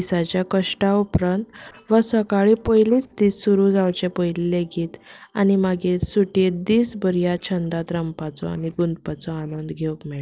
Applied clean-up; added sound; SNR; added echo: neural separator model SepFormer DNS4.